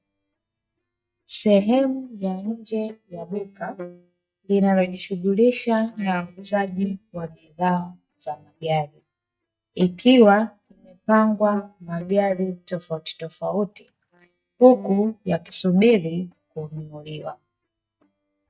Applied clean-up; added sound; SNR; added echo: neural mask model DeepFilterNet 3.